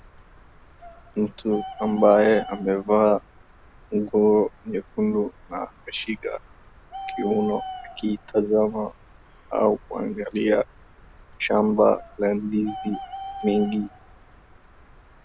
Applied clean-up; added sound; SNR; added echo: none; Bird; 16 dB; none.